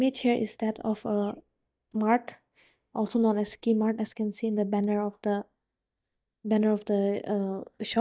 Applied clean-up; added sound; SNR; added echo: neural mask model DeepFilterNet 3.